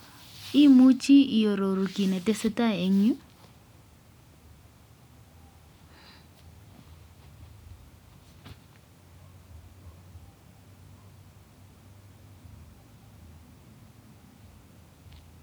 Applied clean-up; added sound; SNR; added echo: none; none; none; none.